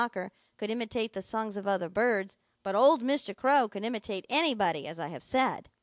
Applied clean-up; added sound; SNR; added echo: none; none; none; none.